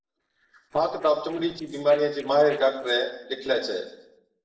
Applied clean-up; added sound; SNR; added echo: neural separator model SepFormer DNS4.